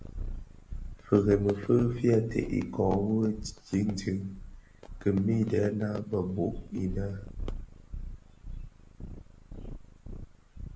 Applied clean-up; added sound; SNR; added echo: none; Purr; 11 dB; none.